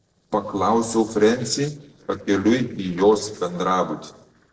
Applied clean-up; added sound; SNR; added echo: neural separator model SepFormer DNS4.